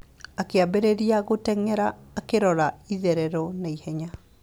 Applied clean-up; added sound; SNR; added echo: none; none; none; none.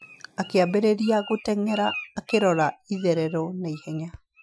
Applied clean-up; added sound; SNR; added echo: classical method Wiener filter.